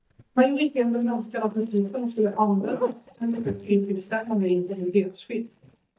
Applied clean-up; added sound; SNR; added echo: neural mask model DeepFilterNet 3.